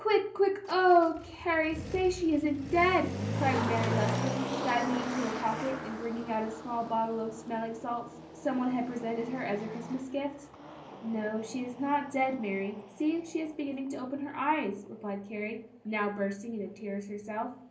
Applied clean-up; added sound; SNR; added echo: none; Motor vehicle (road); 8 dB; reverberation time 0.5 s.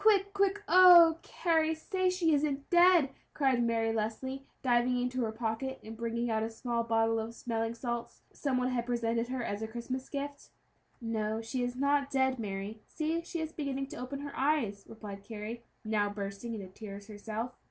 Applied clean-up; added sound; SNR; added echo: none; none; none; none.